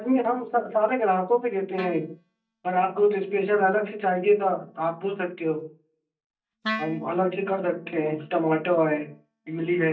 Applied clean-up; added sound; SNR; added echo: neural mask model DeepFilterNet 3.